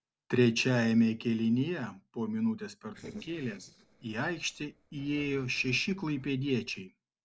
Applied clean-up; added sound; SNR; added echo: neural separator model SepFormer DNS4.